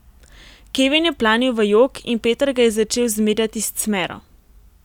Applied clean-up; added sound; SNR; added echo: none; none; none; none.